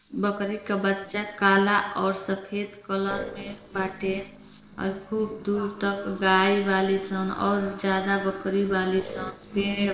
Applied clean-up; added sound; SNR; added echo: neural separator model SepFormer DNS4.